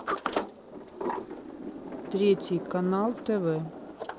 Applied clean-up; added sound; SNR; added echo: none; Sliding door; 6 dB; none.